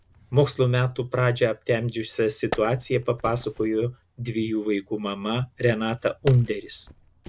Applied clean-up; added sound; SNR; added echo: none; Wood; 18 dB; none.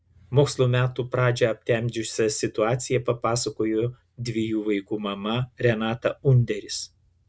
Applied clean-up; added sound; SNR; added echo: none; none; none; none.